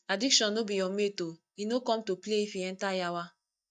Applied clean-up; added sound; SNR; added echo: neural mask model DeepFilterNet 3.